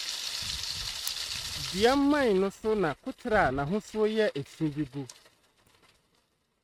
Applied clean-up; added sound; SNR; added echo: neural mask model RNNoise.